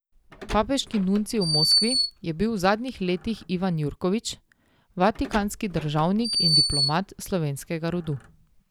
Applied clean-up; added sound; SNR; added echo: none; Door; 2 dB; none.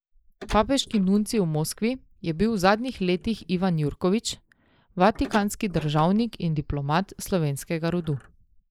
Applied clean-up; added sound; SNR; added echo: neural mask model Resemble Enhance denoiser.